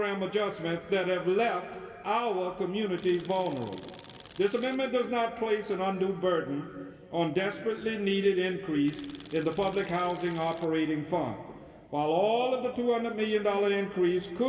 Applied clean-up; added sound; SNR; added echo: none; Tools; 19 dB; reverberation time 2.3 s.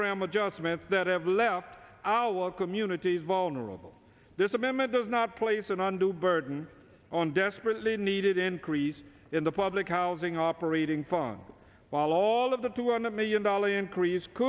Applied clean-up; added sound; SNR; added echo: none; none; none; none.